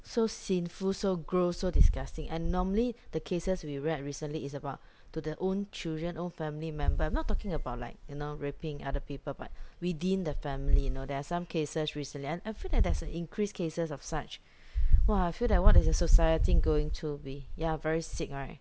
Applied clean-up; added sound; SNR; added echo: none; none; none; none.